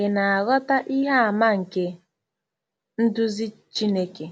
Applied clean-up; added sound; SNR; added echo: none; none; none; none.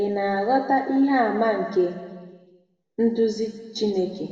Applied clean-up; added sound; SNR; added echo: none; none; none; reverberation time 1.4 s.